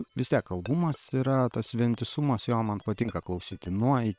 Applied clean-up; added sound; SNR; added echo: neural separator model SepFormer WHAM!.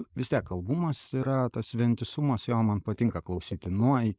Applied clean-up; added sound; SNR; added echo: neural mask model Resemble Enhance denoiser.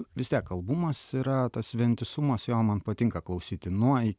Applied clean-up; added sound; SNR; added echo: none; none; none; none.